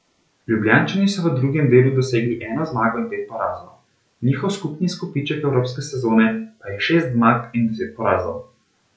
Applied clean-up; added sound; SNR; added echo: none; none; none; none.